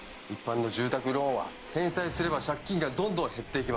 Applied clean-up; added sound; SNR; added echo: none; Subway, metro, underground; 16 dB; none.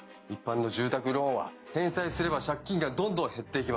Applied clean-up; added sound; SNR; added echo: none; none; none; none.